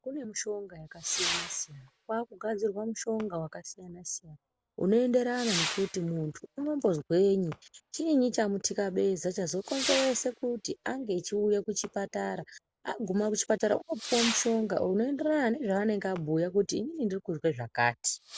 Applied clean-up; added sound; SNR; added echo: none; Whoosh, swoosh, swish / Fireworks; 11 dB; none.